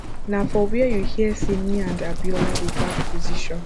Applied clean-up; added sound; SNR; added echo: none; Livestock, farm animals, working animals; -4 dB; none.